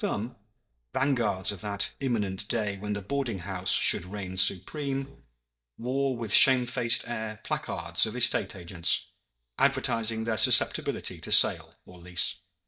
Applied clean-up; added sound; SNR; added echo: neural mask model DeepFilterNet 3.